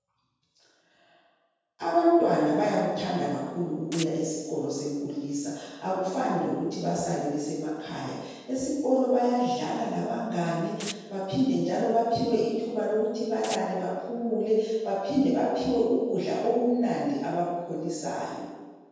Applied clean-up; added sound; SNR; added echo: none; Domestic sounds, home sounds; 15 dB; reverberation time 1.2 s.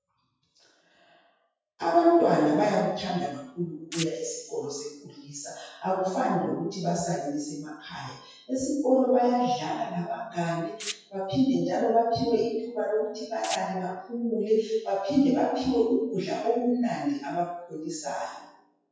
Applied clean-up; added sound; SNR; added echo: classical method WPE with log-MMSE.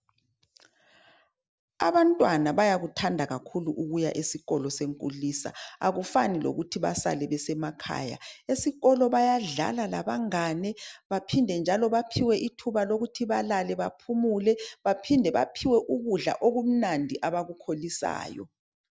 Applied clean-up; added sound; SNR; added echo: none; none; none; none.